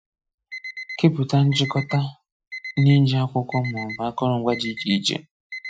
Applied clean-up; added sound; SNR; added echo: classical method Wiener filter.